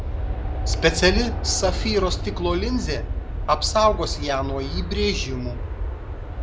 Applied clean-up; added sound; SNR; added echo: none; Aircraft; 2 dB; none.